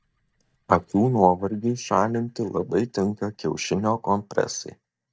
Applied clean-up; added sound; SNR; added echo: neural mask model DeepFilterNet 3.